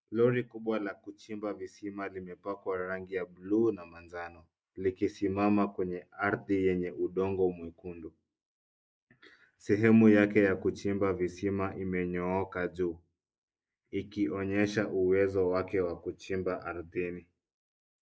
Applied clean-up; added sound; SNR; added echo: neural mask model Resemble Enhance denoiser.